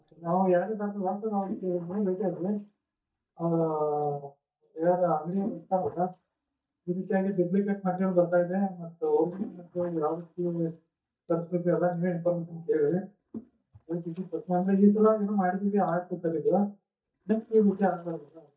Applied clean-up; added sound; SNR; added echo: neural mask model DeepFilterNet 3.